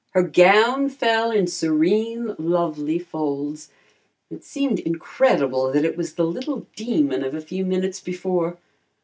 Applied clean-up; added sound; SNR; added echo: none; none; none; none.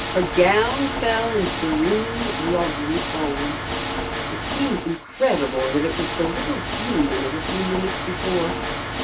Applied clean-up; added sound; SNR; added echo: none; Water / Mechanisms; 2 dB; none.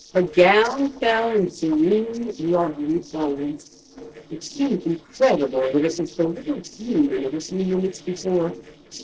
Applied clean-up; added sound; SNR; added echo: neural separator model SepFormer DNS4.